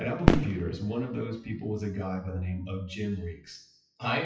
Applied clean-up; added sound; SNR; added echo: classical method WPE with log-MMSE.